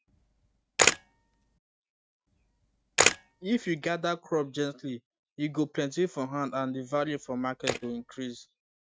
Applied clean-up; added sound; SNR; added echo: neural mask model RNNoise.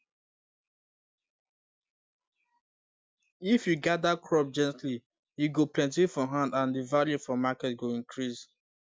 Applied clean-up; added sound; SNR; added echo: none; none; none; none.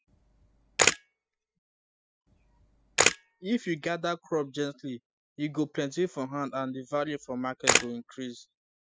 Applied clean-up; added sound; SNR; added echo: classical method spectral subtraction.